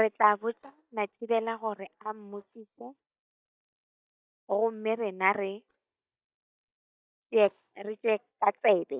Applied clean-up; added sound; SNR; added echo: neural mask model DeepFilterNet 3.